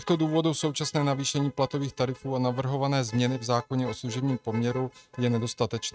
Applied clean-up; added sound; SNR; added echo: neural mask model RNNoise.